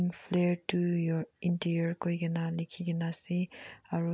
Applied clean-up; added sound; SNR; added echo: none; none; none; none.